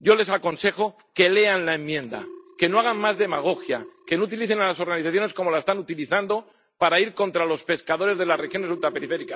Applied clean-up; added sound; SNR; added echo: neural mask model DeepFilterNet 3.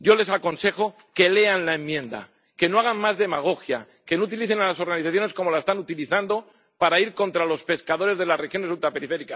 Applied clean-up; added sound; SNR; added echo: none; none; none; none.